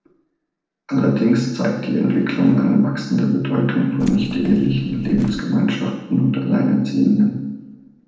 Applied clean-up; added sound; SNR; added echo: neural separator model SepFormer DNS4.